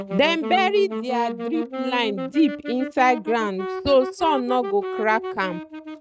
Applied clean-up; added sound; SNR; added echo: neural mask model RNNoise.